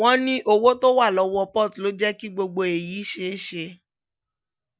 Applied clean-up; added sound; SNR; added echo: none; none; none; none.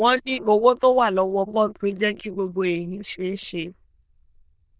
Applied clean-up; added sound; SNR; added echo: neural diffusion model UNIVERSE++.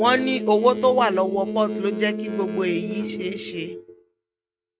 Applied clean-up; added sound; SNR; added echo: neural mask model RNNoise.